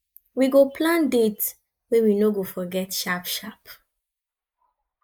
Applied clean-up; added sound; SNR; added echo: neural mask model Resemble Enhance denoiser.